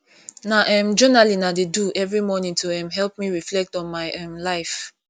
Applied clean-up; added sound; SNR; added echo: none; none; none; none.